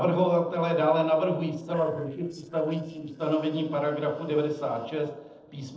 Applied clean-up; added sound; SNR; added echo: neural separator model SepFormer DNS4.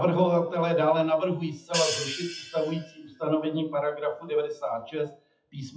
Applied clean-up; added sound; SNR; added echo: classical method WPE with log-MMSE.